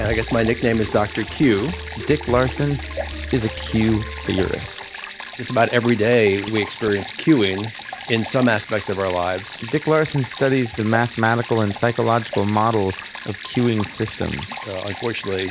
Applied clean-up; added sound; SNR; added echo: none; Stream; 12 dB; none.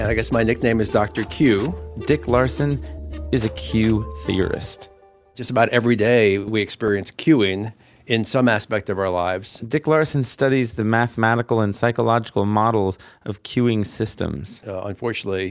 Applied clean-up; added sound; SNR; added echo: none; none; none; none.